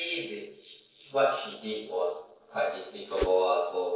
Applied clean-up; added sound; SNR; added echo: neural separator model SepFormer DNS4.